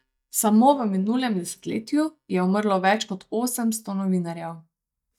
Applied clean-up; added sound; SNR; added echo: neural mask model DeepFilterNet 3.